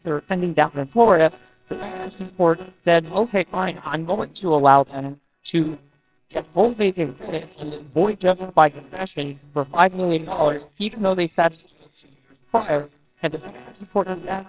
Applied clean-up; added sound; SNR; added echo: neural separator model SepFormer WHAMR!.